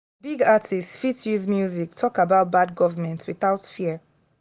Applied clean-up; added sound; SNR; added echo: none; none; none; none.